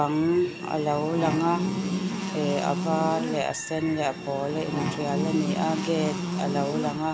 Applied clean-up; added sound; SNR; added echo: none; Buzz; 3 dB; none.